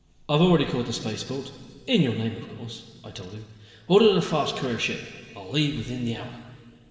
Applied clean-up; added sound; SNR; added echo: none; none; none; reverberation time 2.9 s.